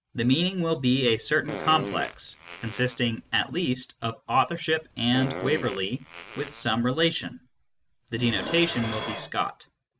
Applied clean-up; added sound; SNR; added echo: none; Fart + Dishes, pots, and pans; 10 dB; none.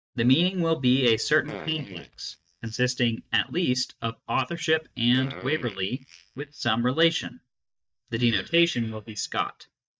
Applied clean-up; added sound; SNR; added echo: neural mask model DeepFilterNet 3.